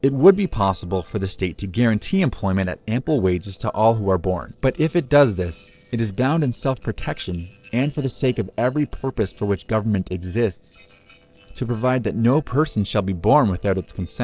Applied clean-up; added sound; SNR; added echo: neural separator model SepFormer DNS4.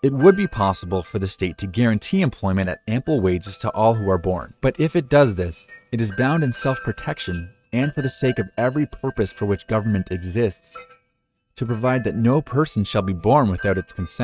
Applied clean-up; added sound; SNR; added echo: neural mask model RNNoise.